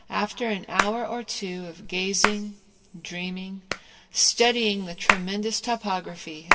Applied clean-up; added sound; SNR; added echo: none; Hands; 3 dB; reverberation time 1.3 s.